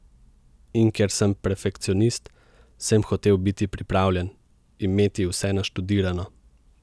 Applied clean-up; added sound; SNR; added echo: none; none; none; none.